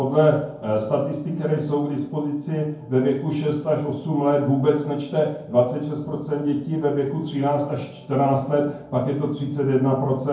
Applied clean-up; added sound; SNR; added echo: none; none; none; reverberation time 0.9 s.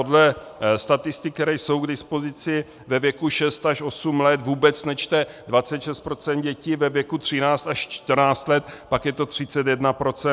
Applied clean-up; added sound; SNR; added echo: none; none; none; none.